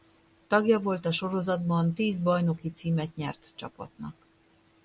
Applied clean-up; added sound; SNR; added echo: none; none; none; none.